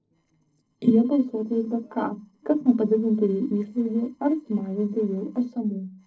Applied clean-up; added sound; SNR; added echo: neural separator model SepFormer DNS4.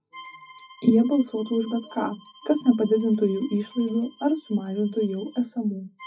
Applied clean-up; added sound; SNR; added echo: classical method WPE with log-MMSE.